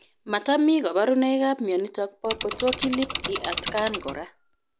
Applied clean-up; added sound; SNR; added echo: none; Mechanisms / Bicycle; -1 dB; none.